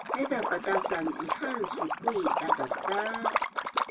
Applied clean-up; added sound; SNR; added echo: none; Liquid; -2 dB; reverberation time 0.2 s.